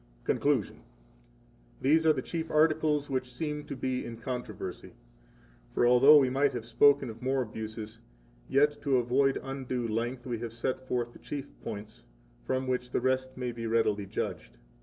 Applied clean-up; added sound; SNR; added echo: none; none; none; none.